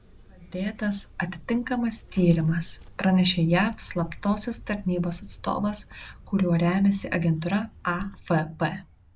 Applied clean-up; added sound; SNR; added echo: none; Vehicle; 19 dB; none.